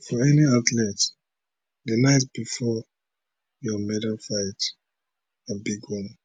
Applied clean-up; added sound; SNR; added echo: none; none; none; none.